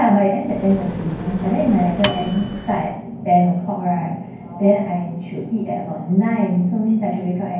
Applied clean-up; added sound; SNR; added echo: none; Microwave oven; 10 dB; reverberation time 0.9 s.